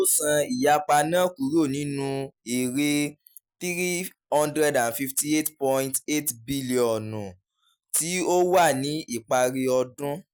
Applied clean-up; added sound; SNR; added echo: none; none; none; none.